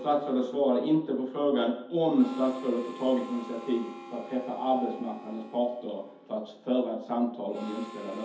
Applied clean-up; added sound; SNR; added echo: none; Harmonica; 18 dB; reverberation time 0.5 s.